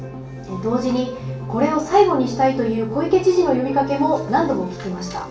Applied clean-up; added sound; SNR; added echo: none; none; none; reverberation time 0.4 s.